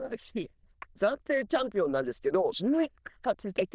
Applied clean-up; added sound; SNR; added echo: neural diffusion model UNIVERSE++.